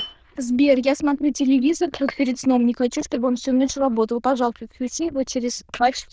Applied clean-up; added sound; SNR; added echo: neural diffusion model UNIVERSE++.